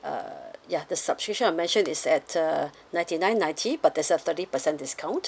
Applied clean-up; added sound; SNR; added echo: none; none; none; none.